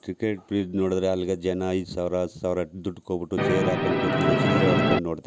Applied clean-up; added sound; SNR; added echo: none; Musical instrument; -4 dB; none.